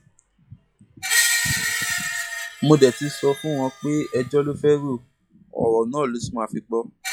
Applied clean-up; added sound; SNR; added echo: classical method log-MMSE.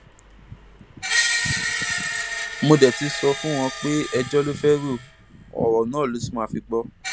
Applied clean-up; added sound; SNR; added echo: none; Screech; 5 dB; none.